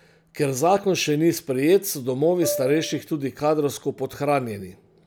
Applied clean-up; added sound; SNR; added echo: none; Piano; 7 dB; none.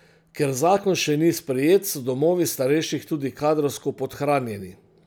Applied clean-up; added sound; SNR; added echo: none; none; none; none.